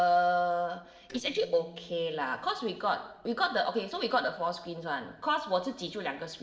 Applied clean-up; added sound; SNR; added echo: neural separator model SepFormer DNS4.